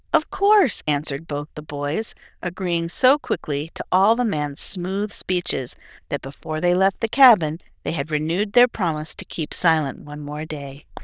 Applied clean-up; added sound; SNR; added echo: neural diffusion model UNIVERSE++.